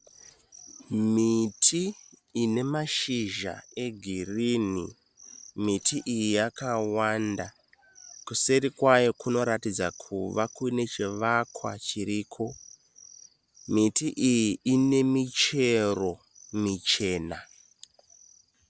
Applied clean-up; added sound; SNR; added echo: none; none; none; none.